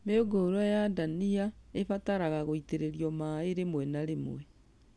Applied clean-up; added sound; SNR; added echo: none; none; none; none.